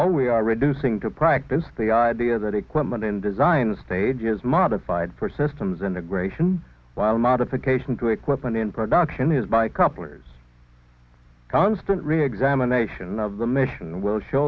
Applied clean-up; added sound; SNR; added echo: none; none; none; none.